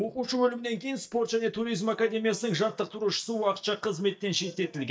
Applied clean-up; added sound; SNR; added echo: neural mask model DeepFilterNet 3.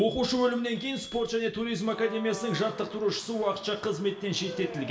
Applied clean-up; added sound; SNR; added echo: none; Alarm; 16 dB; reverberation time 0.7 s.